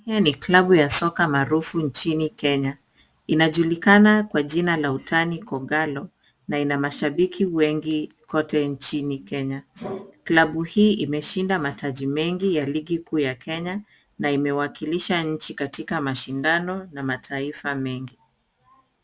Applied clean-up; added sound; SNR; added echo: none; none; none; none.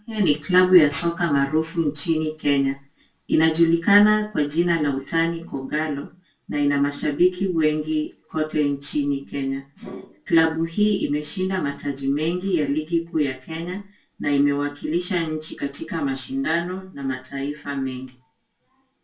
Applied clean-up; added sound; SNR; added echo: none; none; none; reverberation time 0.2 s.